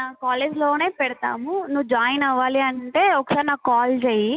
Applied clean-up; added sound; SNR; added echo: none; none; none; none.